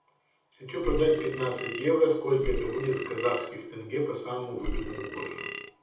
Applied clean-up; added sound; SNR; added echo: none; Burping, eructation; 6 dB; reverberation time 0.8 s.